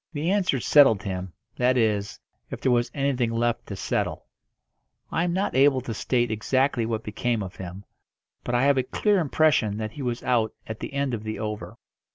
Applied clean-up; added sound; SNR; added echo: none; none; none; none.